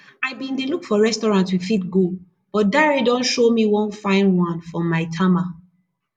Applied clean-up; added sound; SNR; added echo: none; none; none; none.